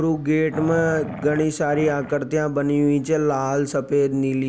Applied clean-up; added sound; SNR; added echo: none; Growling; 14 dB; none.